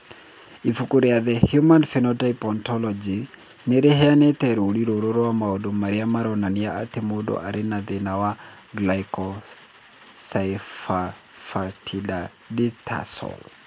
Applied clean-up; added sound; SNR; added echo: none; none; none; none.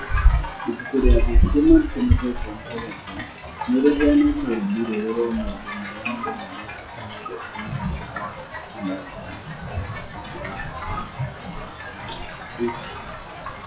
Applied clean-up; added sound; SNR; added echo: classical method WPE with log-MMSE.